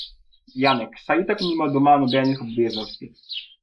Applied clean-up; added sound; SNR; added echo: neural mask model Resemble Enhance denoiser.